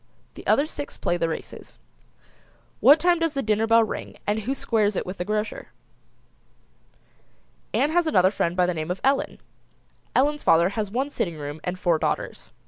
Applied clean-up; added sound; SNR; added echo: none; none; none; none.